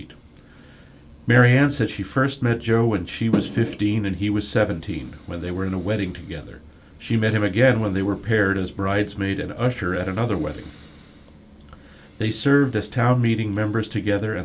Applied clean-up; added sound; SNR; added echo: none; none; none; none.